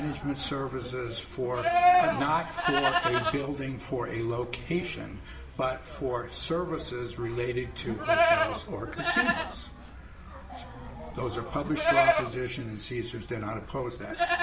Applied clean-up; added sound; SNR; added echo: none; Livestock, farm animals, working animals; -2 dB; reverberation time 1.2 s.